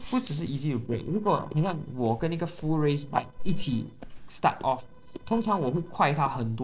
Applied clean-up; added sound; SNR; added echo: neural separator model SepFormer DNS4.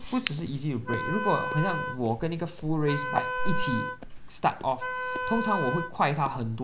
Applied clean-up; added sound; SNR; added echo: none; Wind instrument, woodwind instrument + Walk, footsteps; 3 dB; none.